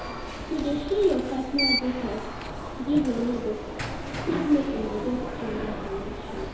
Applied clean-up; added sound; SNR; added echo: none; Alarm; 4 dB; reverberation time 2.3 s.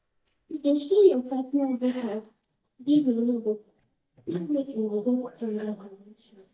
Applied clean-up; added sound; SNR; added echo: neural mask model DeepFilterNet 3.